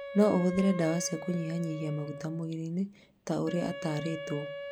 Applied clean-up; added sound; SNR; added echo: none; Wind instrument, woodwind instrument; 11 dB; none.